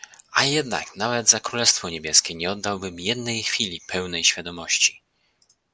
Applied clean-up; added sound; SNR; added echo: none; none; none; none.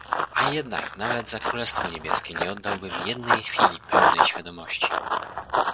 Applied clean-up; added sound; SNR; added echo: none; Run; -3 dB; none.